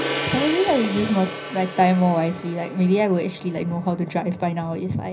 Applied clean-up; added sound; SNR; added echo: none; Gong; 9 dB; reverberation time 0.4 s.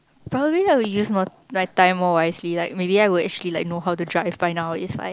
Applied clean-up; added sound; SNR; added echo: none; none; none; none.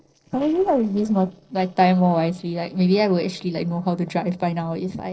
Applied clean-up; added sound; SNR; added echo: neural separator model SepFormer DNS4.